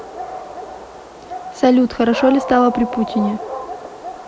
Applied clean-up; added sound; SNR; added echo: none; Dog; 9 dB; none.